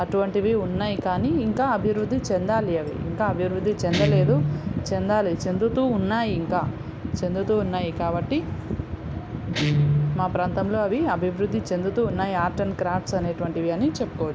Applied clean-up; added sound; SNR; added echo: none; Guitar; 7 dB; none.